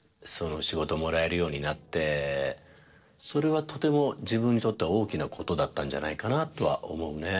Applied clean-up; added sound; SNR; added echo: neural separator model SepFormer DNS4.